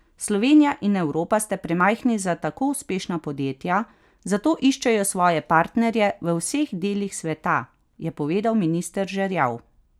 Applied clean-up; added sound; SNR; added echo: none; none; none; none.